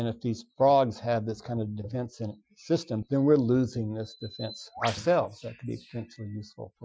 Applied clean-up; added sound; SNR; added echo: classical method Wiener filter.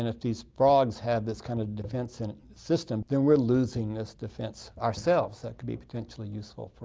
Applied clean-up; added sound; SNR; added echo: none; none; none; none.